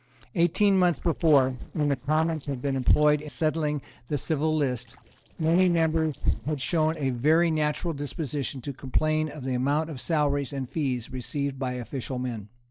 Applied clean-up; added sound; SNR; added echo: neural separator model SepFormer DNS4.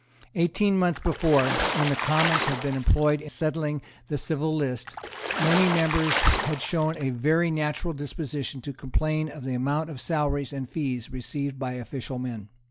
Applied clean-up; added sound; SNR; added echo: none; Water / Splash, splatter; 3 dB; none.